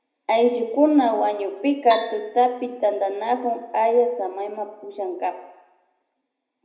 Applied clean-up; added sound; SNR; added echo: none; Percussion; 10 dB; reverberation time 0.8 s.